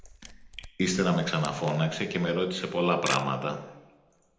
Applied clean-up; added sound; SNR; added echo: none; Camera; 16 dB; reverberation time 0.8 s.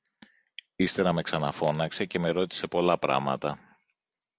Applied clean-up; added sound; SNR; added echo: none; none; none; none.